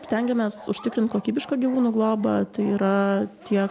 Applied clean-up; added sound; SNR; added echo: none; none; none; none.